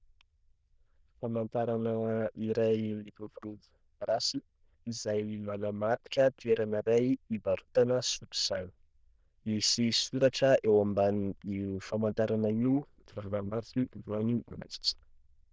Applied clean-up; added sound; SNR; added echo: neural diffusion model UNIVERSE++.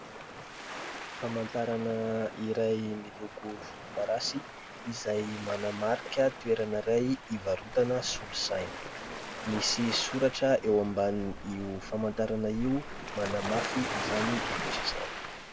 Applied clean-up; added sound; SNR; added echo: none; Waves, surf; 8 dB; none.